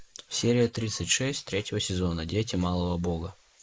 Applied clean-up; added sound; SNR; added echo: neural mask model Resemble Enhance denoiser.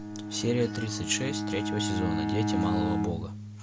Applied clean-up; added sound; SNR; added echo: none; Bowed string instrument; -1 dB; none.